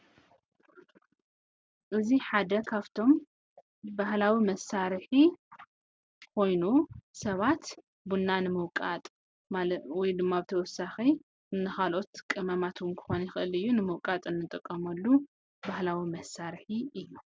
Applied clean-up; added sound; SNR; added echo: none; none; none; none.